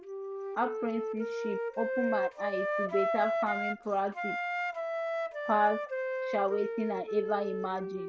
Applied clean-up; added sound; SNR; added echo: none; Wind instrument, woodwind instrument; 0 dB; none.